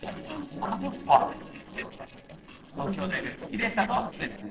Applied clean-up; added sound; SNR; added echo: neural separator model SepFormer DNS4.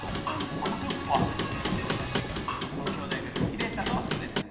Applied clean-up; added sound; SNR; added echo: none; Hammer / Wood; -3 dB; reverberation time 1.6 s.